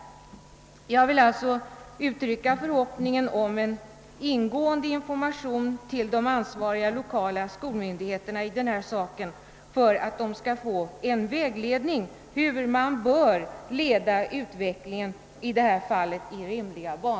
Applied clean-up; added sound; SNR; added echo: none; none; none; none.